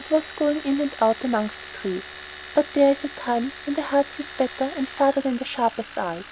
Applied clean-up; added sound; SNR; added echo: none; Domestic sounds, home sounds; 15 dB; none.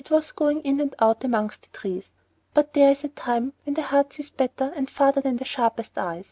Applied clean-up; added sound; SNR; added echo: none; none; none; none.